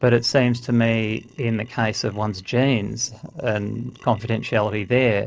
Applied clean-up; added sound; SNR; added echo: neural separator model SepFormer DNS4.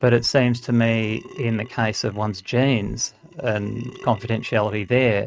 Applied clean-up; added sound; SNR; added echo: neural mask model RNNoise.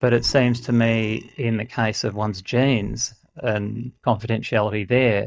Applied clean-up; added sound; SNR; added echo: neural mask model DeepFilterNet 3.